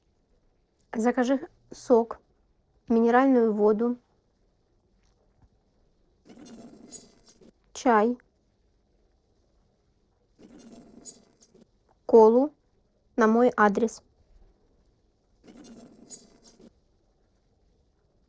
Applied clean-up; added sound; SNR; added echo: neural separator model SepFormer DNS4.